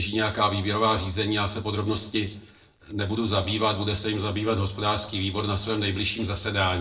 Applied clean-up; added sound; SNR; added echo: neural separator model SepFormer DNS4.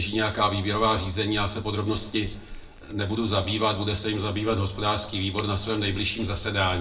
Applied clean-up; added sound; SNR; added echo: none; Cat; 17 dB; reverberation time 0.5 s.